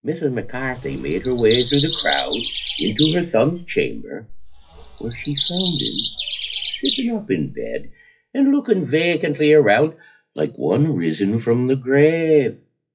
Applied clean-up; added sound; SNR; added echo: classical method WPE with log-MMSE.